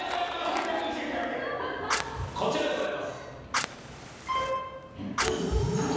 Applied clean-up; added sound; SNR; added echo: none; Fire; 7 dB; reverberation time 1.2 s.